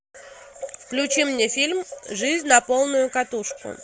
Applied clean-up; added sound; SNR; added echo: none; none; none; none.